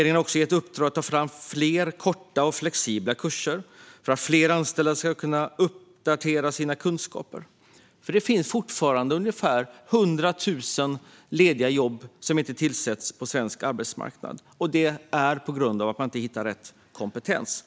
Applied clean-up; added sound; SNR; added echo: none; none; none; none.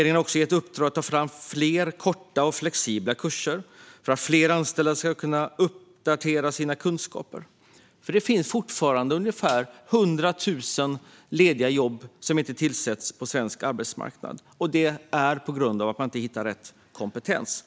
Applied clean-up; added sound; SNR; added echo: none; Snare drum; 19 dB; none.